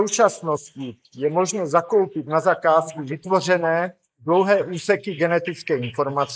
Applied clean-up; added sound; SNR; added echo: neural mask model Resemble Enhance denoiser.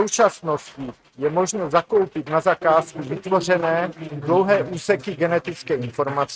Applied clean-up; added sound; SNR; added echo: neural mask model RNNoise.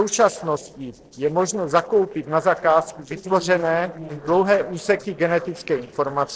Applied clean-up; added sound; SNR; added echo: neural separator model SepFormer DNS4.